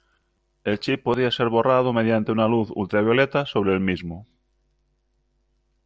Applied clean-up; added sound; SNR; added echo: none; none; none; none.